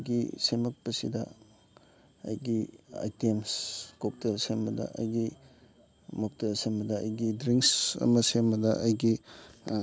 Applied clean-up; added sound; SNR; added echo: none; none; none; none.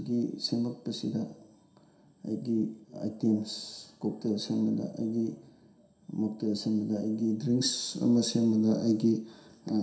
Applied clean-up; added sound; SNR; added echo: none; none; none; reverberation time 0.7 s.